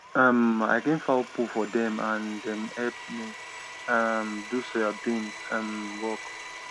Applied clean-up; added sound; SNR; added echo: none; Domestic sounds, home sounds; 13 dB; none.